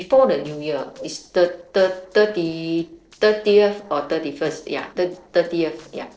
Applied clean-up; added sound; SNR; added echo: neural separator model SepFormer DNS4.